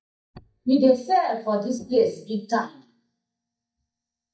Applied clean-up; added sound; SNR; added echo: neural mask model DeepFilterNet 3.